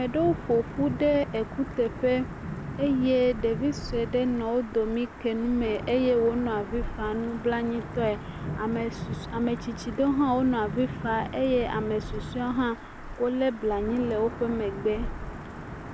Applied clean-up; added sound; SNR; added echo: none; Thunder / Wind / Rain; 9 dB; none.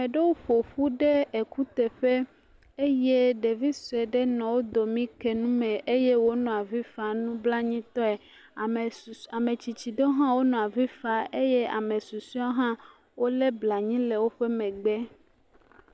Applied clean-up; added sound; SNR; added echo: none; none; none; none.